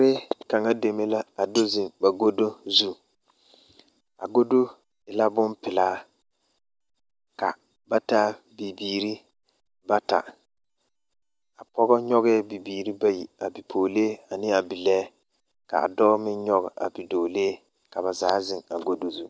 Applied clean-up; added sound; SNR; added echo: none; Cutlery, silverware; 17 dB; none.